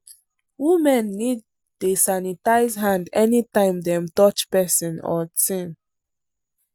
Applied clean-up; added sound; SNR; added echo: none; none; none; none.